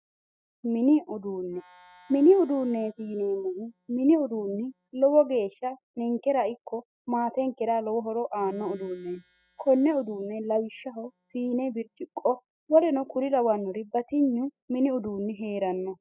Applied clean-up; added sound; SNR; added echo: classical method spectral subtraction.